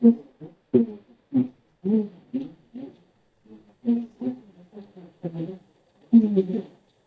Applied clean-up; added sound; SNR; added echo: neural mask model DeepFilterNet 3.